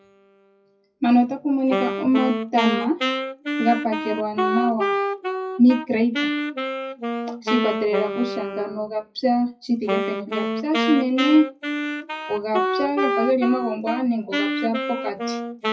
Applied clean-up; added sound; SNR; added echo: classical method WPE with log-MMSE.